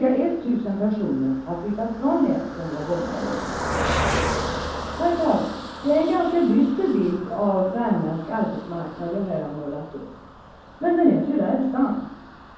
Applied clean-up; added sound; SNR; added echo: none; Car passing by; 9 dB; reverberation time 0.9 s.